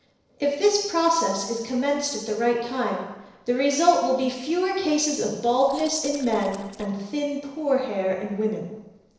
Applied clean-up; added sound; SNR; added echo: neural separator model SepFormer DNS4.